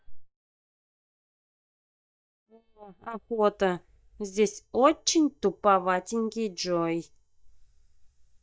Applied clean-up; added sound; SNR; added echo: neural mask model DeepFilterNet 3.